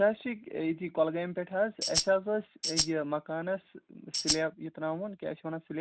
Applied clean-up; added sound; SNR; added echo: none; Tambourine; -2 dB; none.